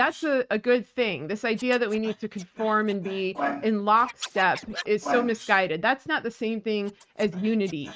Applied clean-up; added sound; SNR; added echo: neural mask model RNNoise.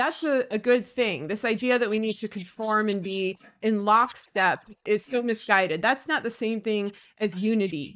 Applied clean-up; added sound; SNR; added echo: neural mask model DeepFilterNet 3.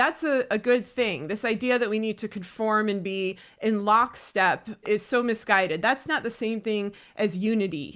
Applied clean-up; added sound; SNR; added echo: none; none; none; none.